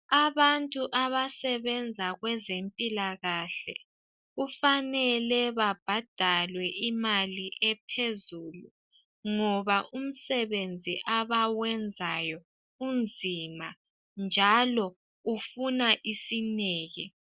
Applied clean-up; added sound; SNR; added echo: none; none; none; none.